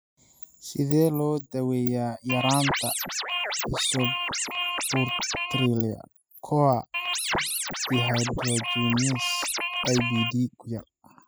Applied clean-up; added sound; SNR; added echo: classical method spectral subtraction.